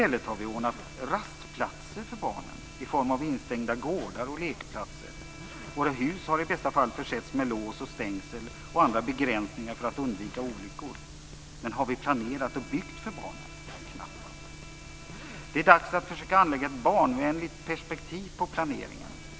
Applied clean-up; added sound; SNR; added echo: none; Zipper (clothing) + Bowed string instrument; 20 dB; none.